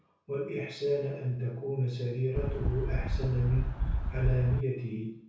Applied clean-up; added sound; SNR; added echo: none; Wind; -1 dB; reverberation time 0.6 s.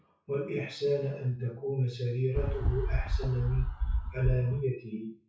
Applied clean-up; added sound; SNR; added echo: classical method WPE with log-MMSE.